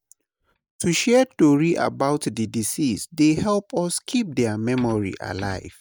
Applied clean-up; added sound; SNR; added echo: neural mask model DeepFilterNet 3.